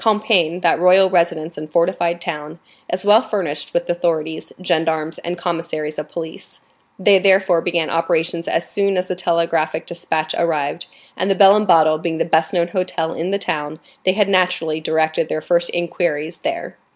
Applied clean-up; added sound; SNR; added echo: none; none; none; none.